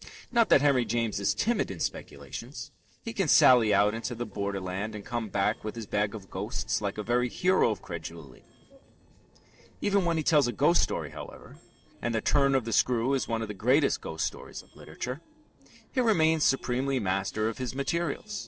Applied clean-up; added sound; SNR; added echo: neural separator model SepFormer DNS4.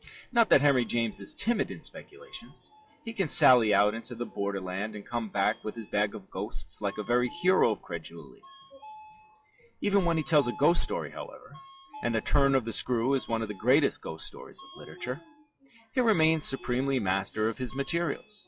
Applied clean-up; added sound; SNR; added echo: classical method log-MMSE.